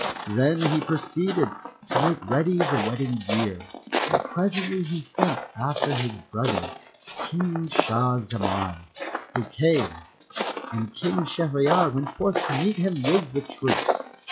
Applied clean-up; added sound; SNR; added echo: classical method log-MMSE.